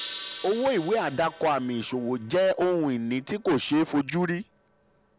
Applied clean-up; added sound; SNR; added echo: none; Gong; 19 dB; none.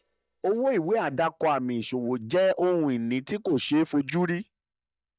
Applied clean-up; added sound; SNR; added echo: neural mask model DeepFilterNet 3.